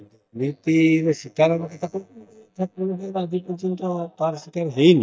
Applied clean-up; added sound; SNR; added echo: neural mask model DeepFilterNet 3.